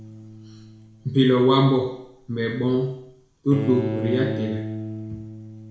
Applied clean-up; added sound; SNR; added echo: none; Bowed string instrument; 10 dB; reverberation time 0.6 s.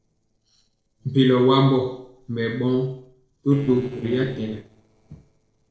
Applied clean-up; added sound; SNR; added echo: neural separator model SepFormer DNS4.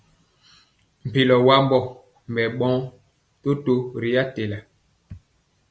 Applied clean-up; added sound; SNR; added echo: none; none; none; none.